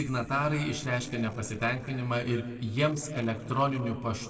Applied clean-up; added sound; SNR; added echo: neural separator model SepFormer DNS4.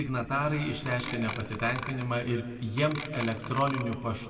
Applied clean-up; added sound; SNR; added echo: none; Clock; 9 dB; reverberation time 2.0 s.